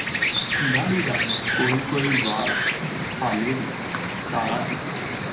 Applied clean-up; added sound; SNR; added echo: none; Insect; -5 dB; none.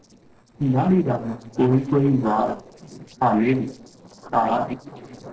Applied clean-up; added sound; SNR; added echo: neural separator model SepFormer DNS4.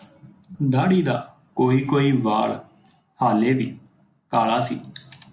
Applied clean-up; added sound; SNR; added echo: none; none; none; none.